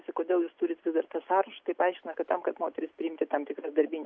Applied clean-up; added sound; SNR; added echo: none; none; none; none.